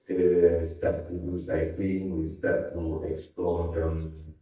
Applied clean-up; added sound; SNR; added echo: neural mask model DeepFilterNet 3.